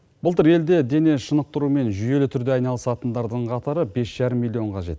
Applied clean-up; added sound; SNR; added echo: none; none; none; none.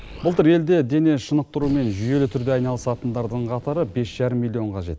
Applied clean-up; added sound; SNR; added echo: none; Explosion; 20 dB; none.